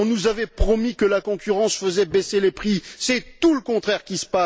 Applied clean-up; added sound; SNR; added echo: none; none; none; none.